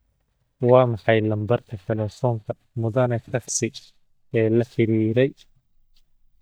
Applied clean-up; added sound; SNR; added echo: neural mask model DeepFilterNet 3.